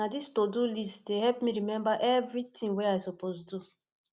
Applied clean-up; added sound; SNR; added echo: none; none; none; none.